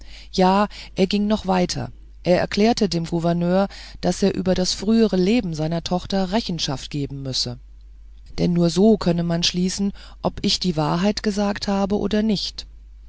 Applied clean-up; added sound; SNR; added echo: none; none; none; none.